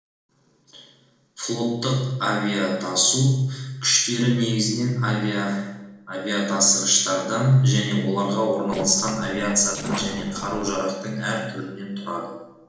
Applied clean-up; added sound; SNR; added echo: neural separator model SepFormer DNS4.